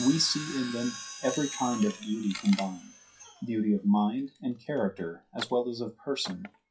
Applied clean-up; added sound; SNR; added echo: classical method WPE with log-MMSE.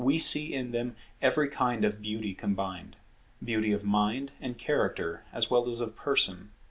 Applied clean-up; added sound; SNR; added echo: none; none; none; none.